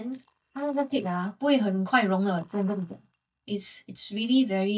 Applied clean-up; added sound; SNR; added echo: neural mask model DeepFilterNet 3.